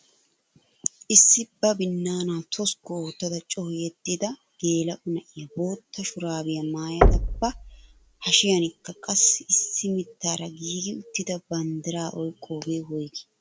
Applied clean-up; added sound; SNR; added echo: none; Knock; -1 dB; none.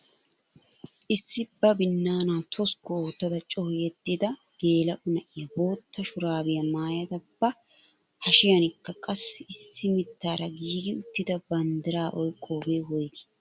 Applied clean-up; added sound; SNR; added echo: none; none; none; none.